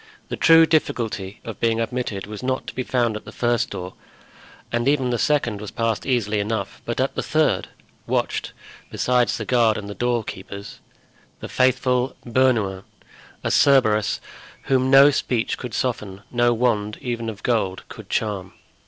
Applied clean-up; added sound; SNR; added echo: neural separator model SepFormer DNS4.